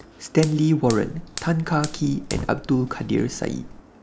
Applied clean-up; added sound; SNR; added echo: none; Fire + Walk, footsteps; 14 dB; none.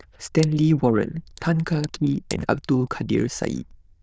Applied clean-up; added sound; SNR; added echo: neural diffusion model UNIVERSE++.